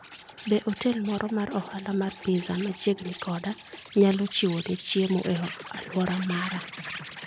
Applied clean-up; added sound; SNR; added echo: none; Insect; 14 dB; none.